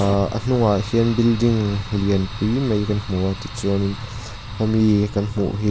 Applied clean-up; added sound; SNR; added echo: none; Fire; 12 dB; none.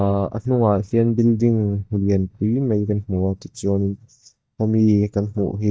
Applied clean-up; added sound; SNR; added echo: neural mask model DeepFilterNet 3.